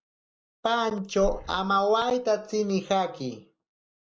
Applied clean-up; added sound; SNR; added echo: neural mask model Resemble Enhance denoiser.